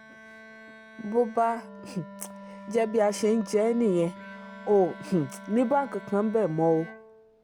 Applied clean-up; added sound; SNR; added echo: none; Wind instrument, woodwind instrument + Bowed string instrument; 17 dB; none.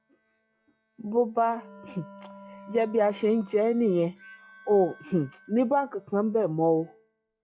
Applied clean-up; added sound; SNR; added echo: classical method log-MMSE.